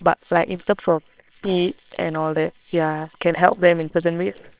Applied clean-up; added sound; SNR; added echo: neural separator model SepFormer WHAMR!.